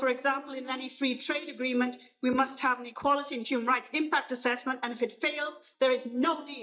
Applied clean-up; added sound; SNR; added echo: neural mask model DeepFilterNet 3.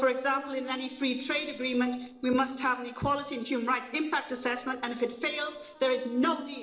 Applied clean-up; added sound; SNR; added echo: neural separator model SepFormer DNS4.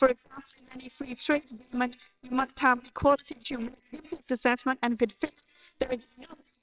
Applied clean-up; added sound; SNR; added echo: neural separator model SepFormer WHAMR!.